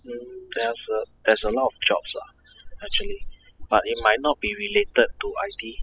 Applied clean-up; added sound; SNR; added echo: classical method spectral subtraction.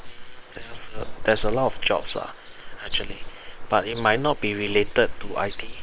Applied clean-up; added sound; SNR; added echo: neural separator model SepFormer WHAM!.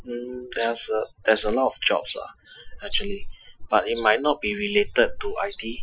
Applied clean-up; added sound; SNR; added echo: classical method Wiener filter.